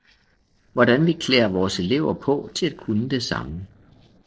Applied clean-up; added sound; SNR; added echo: neural separator model SepFormer DNS4.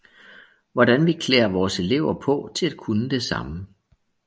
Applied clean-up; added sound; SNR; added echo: none; none; none; none.